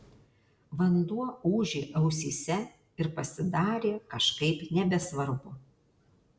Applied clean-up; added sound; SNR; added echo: none; none; none; none.